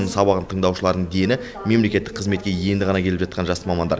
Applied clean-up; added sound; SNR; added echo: none; none; none; none.